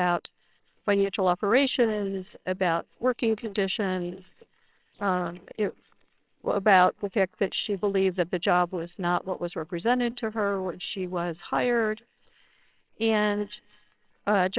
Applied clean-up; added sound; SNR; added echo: neural separator model SepFormer WHAMR!.